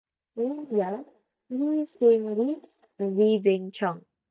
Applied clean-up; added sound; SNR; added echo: neural mask model DeepFilterNet 3.